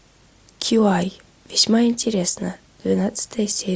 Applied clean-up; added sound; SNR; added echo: none; none; none; none.